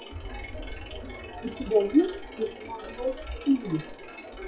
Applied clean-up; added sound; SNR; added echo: classical method WPE with log-MMSE.